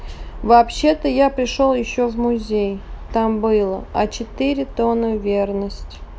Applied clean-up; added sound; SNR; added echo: none; none; none; none.